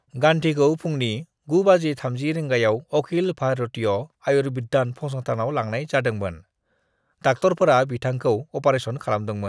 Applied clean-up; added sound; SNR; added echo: none; none; none; none.